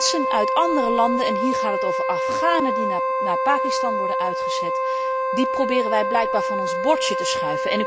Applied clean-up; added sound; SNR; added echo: none; Wind instrument, woodwind instrument; -2 dB; none.